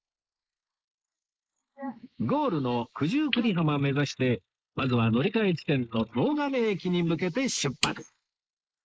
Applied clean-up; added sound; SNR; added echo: neural mask model Resemble Enhance denoiser.